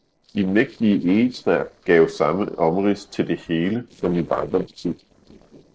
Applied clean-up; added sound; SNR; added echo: neural separator model SepFormer DNS4.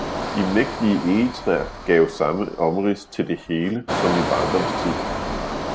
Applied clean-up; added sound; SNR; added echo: none; Engine; 5 dB; none.